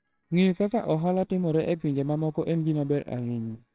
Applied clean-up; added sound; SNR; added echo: neural separator model SepFormer WHAMR!.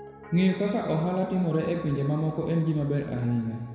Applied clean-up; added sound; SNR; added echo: none; Piano; 19 dB; reverberation time 2.0 s.